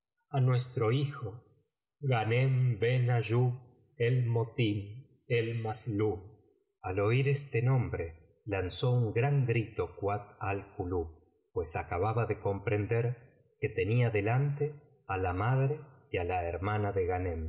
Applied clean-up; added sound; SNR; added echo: none; none; none; none.